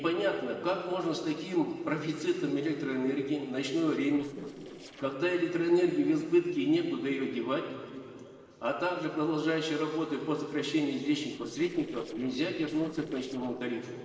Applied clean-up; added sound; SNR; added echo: neural separator model SepFormer DNS4.